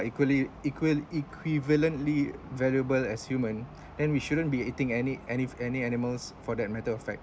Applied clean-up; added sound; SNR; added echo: none; none; none; none.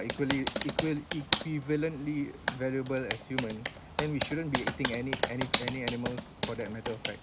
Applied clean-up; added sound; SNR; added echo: none; Computer keyboard; -5 dB; none.